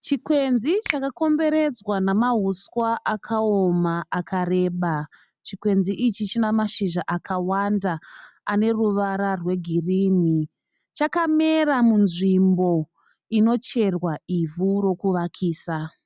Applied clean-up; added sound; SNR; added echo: none; Finger snapping; 16 dB; none.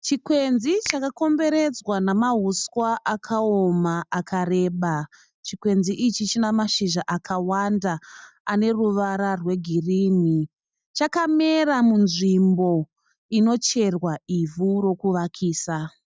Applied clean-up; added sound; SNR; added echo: neural mask model DeepFilterNet 3.